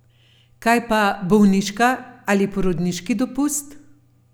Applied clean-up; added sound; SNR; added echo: none; none; none; none.